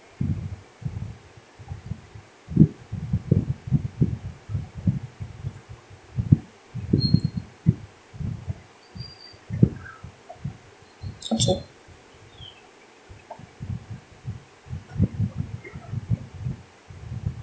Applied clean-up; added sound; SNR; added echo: none; none; none; none.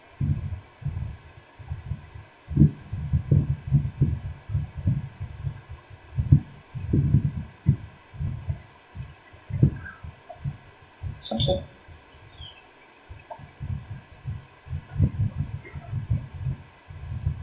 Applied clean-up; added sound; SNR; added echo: none; none; none; reverberation time 0.2 s.